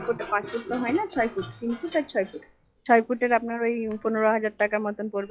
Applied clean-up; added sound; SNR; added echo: classical method log-MMSE.